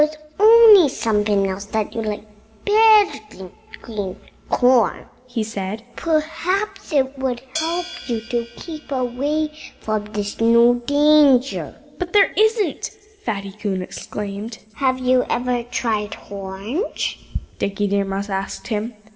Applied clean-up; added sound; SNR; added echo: none; Hi-hat; 15 dB; reverberation time 2.2 s.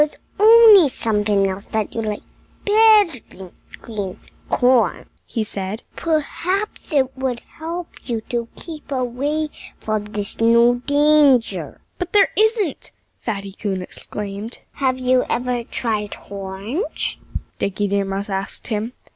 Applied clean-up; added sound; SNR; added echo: none; none; none; none.